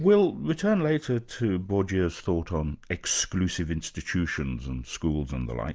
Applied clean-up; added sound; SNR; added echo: none; none; none; none.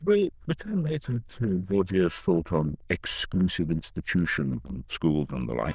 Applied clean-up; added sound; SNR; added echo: neural diffusion model UNIVERSE++.